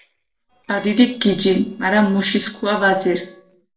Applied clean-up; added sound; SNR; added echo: neural separator model SepFormer DNS4.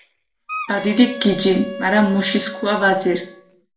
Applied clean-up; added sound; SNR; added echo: none; Wind instrument, woodwind instrument; 13 dB; reverberation time 0.4 s.